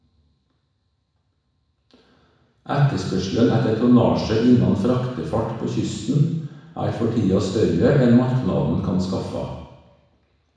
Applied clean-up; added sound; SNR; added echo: none; none; none; reverberation time 1.1 s.